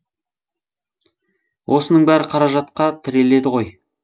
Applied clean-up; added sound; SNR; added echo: none; none; none; none.